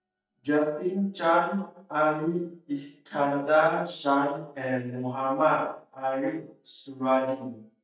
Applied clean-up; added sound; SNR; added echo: neural mask model DeepFilterNet 3.